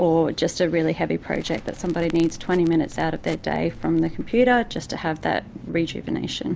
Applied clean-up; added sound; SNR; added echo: none; Crackle; 15 dB; none.